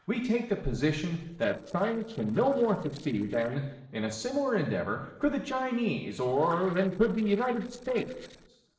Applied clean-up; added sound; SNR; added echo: neural separator model SepFormer DNS4.